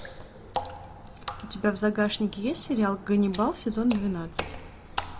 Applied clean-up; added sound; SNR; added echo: none; Water / Splash, splatter; 11 dB; none.